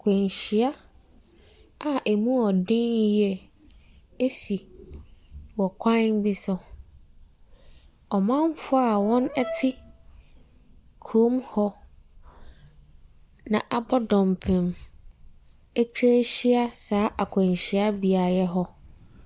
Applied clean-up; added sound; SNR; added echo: none; Brass instrument; 13 dB; none.